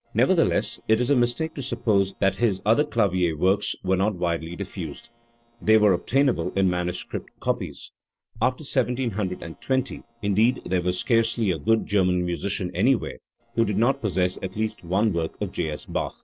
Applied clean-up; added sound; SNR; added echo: neural separator model SepFormer DNS4.